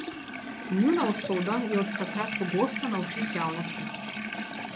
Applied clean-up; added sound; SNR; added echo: none; Sink (filling or washing) / Water tap, faucet; 3 dB; none.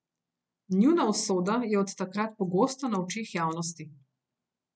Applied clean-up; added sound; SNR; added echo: none; none; none; none.